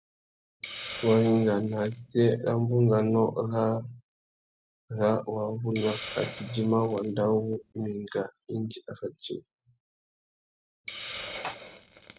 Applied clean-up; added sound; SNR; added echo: none; Hiss; 17 dB; none.